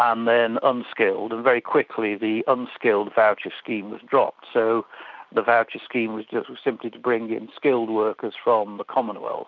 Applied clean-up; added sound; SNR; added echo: none; none; none; none.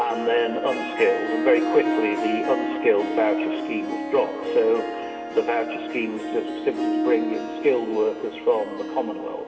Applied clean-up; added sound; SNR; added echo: none; Harp; 4 dB; reverberation time 1.6 s.